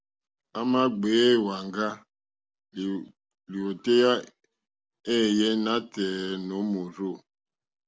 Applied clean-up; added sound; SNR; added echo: none; none; none; none.